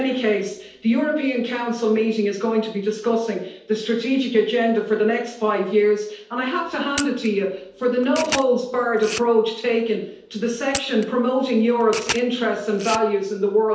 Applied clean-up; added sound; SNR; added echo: none; Camera; 12 dB; reverberation time 2.2 s.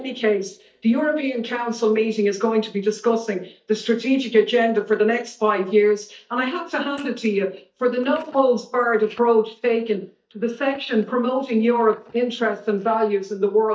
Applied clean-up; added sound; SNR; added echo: neural mask model DeepFilterNet 3.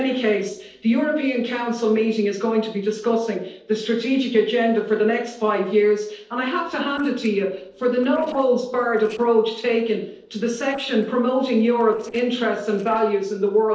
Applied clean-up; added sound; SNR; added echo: neural separator model SepFormer DNS4.